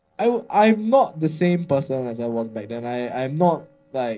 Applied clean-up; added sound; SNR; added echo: neural separator model SepFormer DNS4.